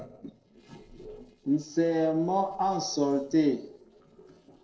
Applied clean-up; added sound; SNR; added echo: neural separator model SepFormer DNS4.